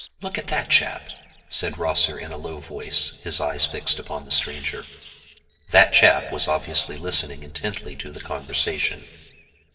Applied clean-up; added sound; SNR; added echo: neural separator model SepFormer DNS4.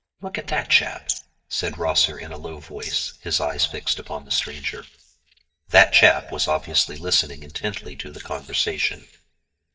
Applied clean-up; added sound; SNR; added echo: neural mask model DeepFilterNet 3.